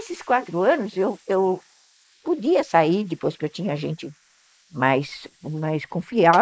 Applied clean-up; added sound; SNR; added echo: neural mask model Resemble Enhance denoiser.